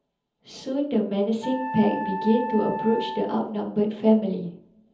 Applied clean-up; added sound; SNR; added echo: none; Wind instrument, woodwind instrument; 9 dB; reverberation time 0.7 s.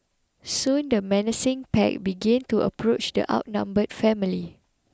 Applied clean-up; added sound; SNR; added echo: none; none; none; none.